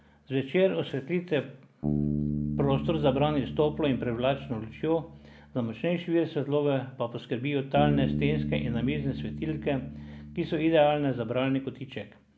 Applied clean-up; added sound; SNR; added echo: none; Bass guitar; 7 dB; none.